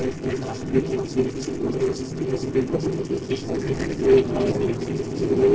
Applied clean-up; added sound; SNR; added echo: neural separator model SepFormer DNS4.